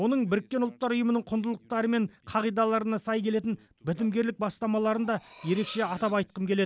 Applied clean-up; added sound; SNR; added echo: none; Cutlery, silverware; 20 dB; none.